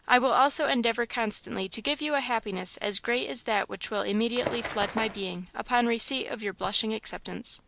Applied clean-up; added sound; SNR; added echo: none; Bird; 7 dB; none.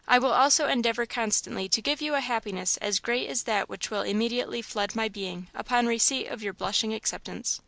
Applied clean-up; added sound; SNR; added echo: none; none; none; none.